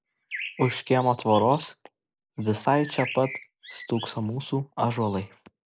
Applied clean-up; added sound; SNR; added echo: neural mask model Resemble Enhance denoiser.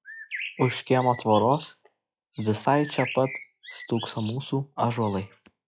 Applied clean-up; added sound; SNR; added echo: classical method log-MMSE.